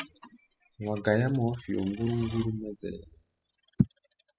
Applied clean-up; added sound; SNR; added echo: classical method spectral subtraction.